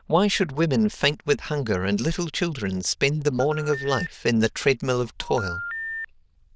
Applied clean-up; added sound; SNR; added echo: neural diffusion model UNIVERSE++.